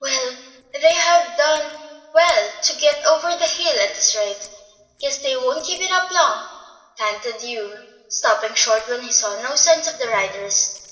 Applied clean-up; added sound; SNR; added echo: neural separator model SepFormer DNS4.